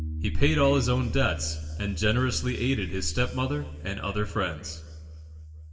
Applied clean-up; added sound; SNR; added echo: none; Piano; 8 dB; reverberation time 1.7 s.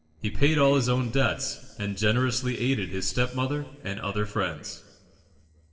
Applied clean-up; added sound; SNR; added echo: neural separator model SepFormer DNS4.